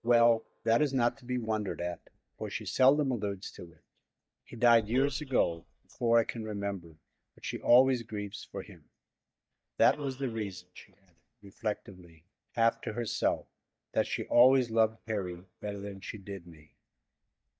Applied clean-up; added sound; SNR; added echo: neural mask model DeepFilterNet 3.